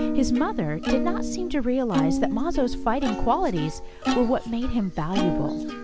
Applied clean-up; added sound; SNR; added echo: none; Plucked string instrument; 4 dB; none.